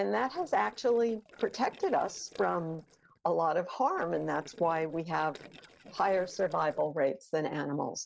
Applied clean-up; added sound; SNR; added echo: neural separator model SepFormer DNS4.